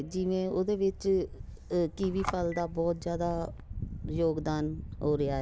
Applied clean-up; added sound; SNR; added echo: none; Telephone; 14 dB; none.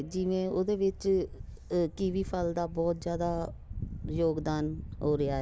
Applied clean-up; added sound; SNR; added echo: none; none; none; none.